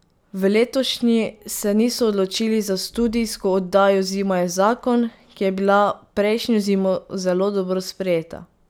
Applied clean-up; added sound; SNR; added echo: none; none; none; none.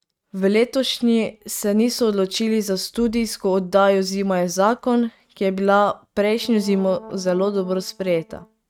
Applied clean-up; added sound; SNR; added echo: neural mask model RNNoise.